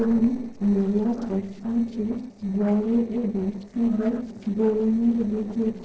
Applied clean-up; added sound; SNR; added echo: neural separator model SepFormer DNS4.